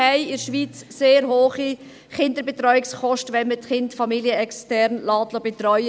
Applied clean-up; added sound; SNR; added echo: none; none; none; none.